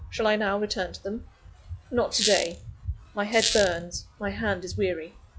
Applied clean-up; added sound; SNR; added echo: classical method log-MMSE.